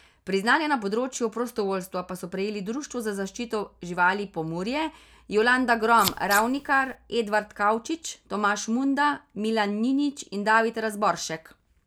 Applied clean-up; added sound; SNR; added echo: none; Scissors; 8 dB; none.